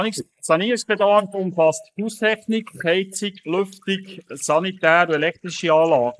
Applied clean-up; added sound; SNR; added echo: neural mask model Resemble Enhance denoiser.